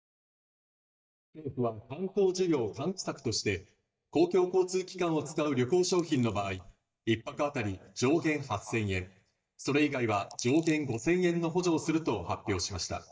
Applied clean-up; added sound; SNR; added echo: neural mask model DeepFilterNet 3.